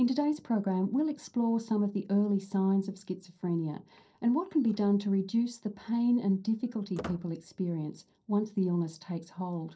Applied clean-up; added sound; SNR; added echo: neural separator model SepFormer DNS4.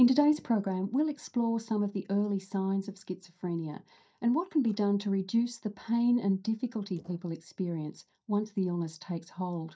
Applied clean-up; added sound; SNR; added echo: neural mask model DeepFilterNet 3.